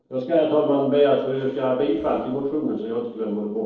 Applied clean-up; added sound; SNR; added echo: neural separator model SepFormer DNS4.